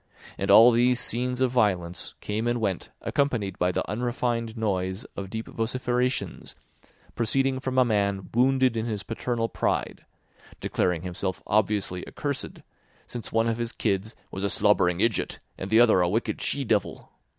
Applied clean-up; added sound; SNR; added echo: none; none; none; none.